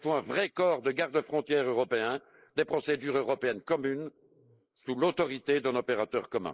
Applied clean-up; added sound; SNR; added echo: neural mask model Resemble Enhance denoiser.